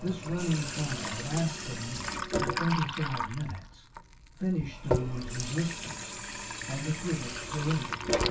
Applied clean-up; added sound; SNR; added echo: none; Sink (filling or washing) / Water tap, faucet; 1 dB; reverberation time 0.2 s.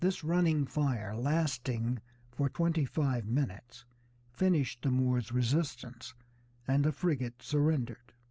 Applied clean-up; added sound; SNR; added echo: none; none; none; none.